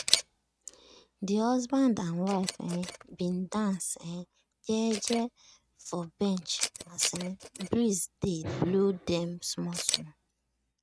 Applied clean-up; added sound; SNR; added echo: neural mask model RNNoise.